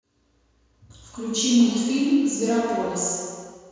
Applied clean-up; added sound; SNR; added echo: none; none; none; reverberation time 1.9 s.